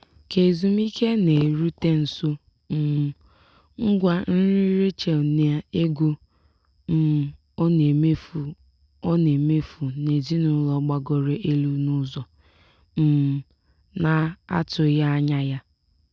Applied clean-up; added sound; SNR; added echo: none; none; none; none.